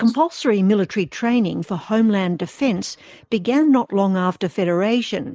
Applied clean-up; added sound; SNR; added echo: neural mask model Resemble Enhance denoiser.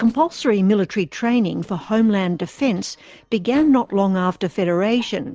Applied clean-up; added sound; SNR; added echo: neural separator model SepFormer DNS4.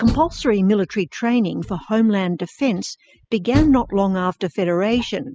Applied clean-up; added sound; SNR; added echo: classical method spectral subtraction.